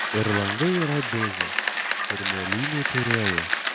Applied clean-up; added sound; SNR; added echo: none; Bicycle; -2 dB; none.